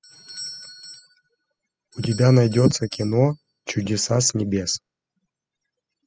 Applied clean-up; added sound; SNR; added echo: classical method spectral subtraction.